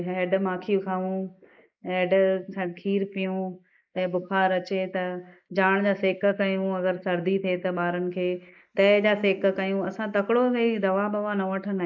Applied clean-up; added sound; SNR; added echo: neural mask model Resemble Enhance denoiser.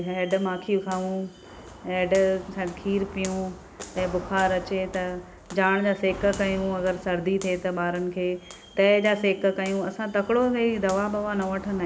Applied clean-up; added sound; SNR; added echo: none; Walk, footsteps; 16 dB; none.